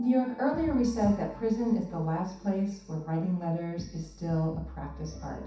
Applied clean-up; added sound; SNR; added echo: none; none; none; reverberation time 0.7 s.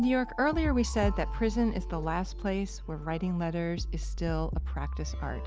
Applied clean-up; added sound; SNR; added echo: none; none; none; none.